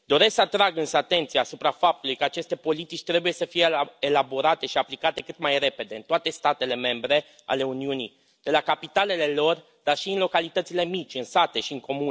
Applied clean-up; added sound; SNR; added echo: none; none; none; none.